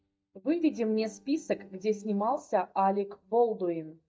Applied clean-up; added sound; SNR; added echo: neural mask model DeepFilterNet 3.